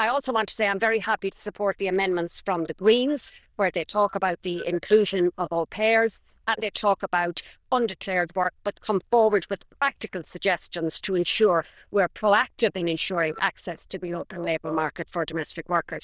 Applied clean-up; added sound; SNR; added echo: neural diffusion model UNIVERSE++.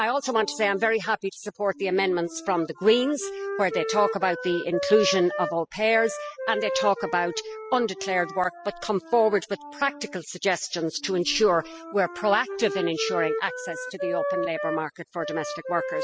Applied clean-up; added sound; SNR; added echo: classical method spectral subtraction.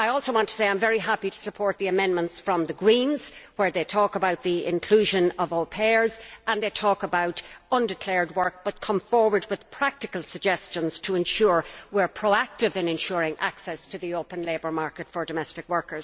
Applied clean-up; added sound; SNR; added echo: none; none; none; none.